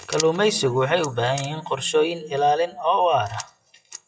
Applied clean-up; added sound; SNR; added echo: classical method WPE with log-MMSE.